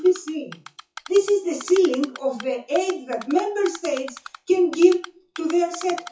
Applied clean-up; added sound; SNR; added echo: classical method WPE with log-MMSE.